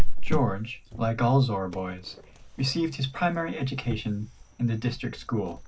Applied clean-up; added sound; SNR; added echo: none; Cricket; -2 dB; reverberation time 0.4 s.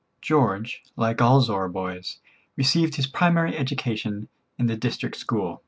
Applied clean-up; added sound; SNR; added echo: none; none; none; none.